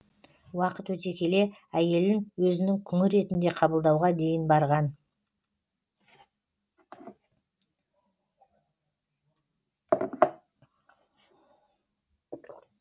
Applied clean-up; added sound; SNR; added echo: none; none; none; none.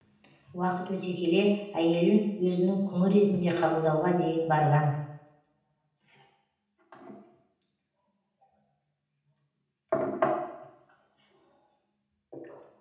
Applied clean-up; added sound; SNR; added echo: none; none; none; reverberation time 0.9 s.